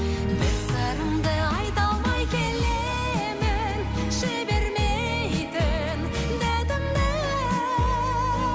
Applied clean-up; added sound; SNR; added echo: none; none; none; none.